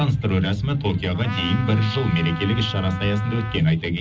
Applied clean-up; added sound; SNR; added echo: none; Trumpet; 14 dB; reverberation time 0.4 s.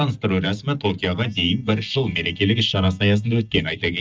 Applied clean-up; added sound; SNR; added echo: neural mask model DeepFilterNet 3.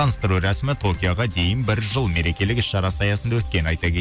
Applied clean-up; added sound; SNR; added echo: none; none; none; none.